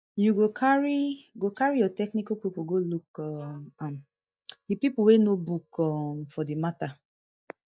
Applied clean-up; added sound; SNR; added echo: neural mask model DeepFilterNet 3.